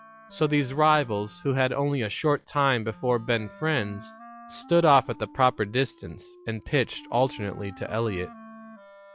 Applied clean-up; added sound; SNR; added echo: classical method log-MMSE.